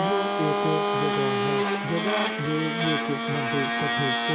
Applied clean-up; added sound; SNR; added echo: none; Domestic sounds, home sounds; -4 dB; none.